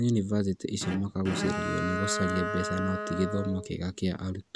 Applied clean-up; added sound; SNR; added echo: none; Bowed string instrument; 4 dB; none.